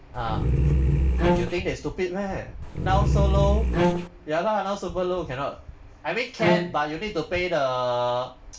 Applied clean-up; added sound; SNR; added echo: none; Bowed string instrument + Growling; -4 dB; none.